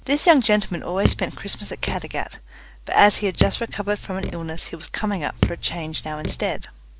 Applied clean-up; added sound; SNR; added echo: none; Raindrop / Drip; 4 dB; none.